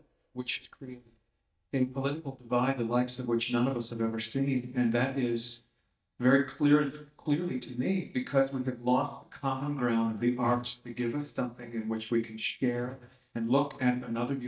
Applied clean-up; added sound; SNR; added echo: neural mask model DeepFilterNet 3.